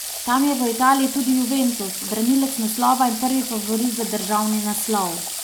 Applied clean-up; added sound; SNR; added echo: none; Water tap, faucet / Water; 8 dB; none.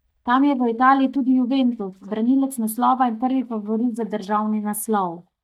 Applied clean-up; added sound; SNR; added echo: neural mask model DeepFilterNet 3.